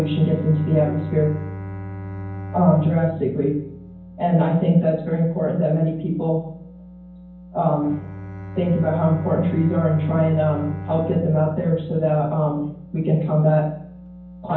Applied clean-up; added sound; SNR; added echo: none; Bowed string instrument; 14 dB; reverberation time 0.9 s.